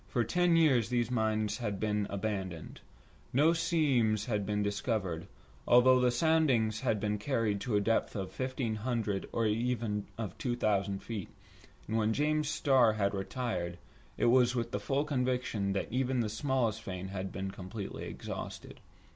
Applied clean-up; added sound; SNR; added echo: none; none; none; none.